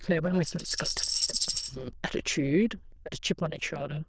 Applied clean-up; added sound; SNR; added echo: neural diffusion model UNIVERSE++.